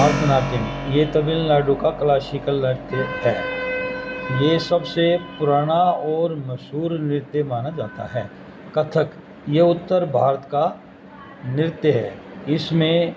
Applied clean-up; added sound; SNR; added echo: none; Keyboard (musical); 13 dB; none.